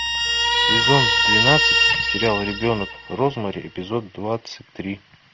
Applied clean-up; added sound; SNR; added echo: none; Guitar; -3 dB; none.